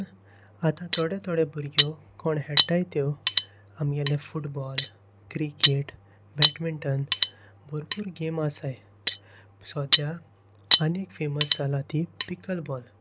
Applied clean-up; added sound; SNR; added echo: none; Cutlery, silverware; -3 dB; none.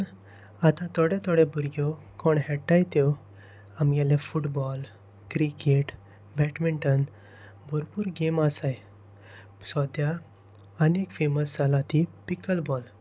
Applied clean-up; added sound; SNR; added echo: none; none; none; none.